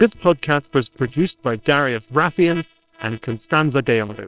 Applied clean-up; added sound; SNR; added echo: neural separator model SepFormer WHAMR!.